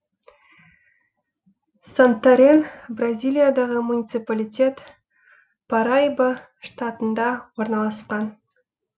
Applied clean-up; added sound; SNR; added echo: none; none; none; none.